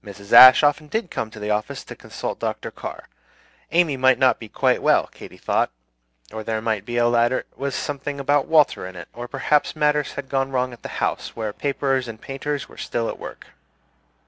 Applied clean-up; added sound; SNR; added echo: none; none; none; none.